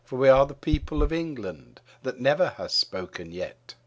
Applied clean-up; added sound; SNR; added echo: none; none; none; none.